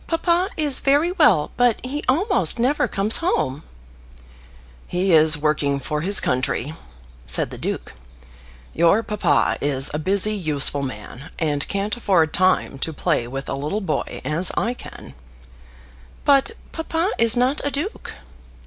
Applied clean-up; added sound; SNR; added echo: none; none; none; none.